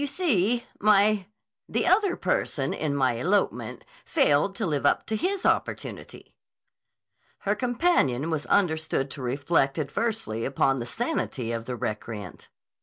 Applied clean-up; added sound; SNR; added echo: none; none; none; none.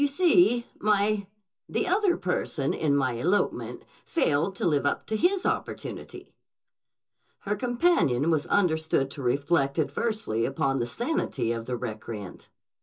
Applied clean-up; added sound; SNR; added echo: none; none; none; reverberation time 0.2 s.